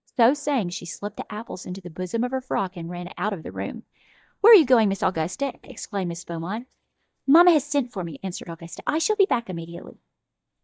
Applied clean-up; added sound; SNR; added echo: neural mask model DeepFilterNet 3.